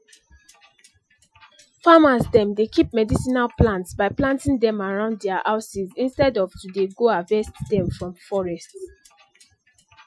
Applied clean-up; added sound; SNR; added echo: classical method Wiener filter.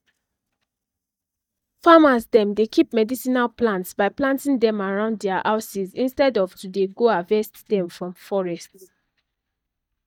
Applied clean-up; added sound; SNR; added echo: neural mask model DeepFilterNet 3.